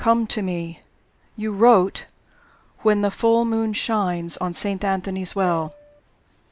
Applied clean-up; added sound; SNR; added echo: none; Piano; 18 dB; none.